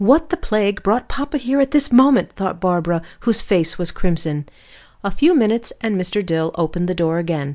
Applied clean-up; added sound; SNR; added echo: none; none; none; none.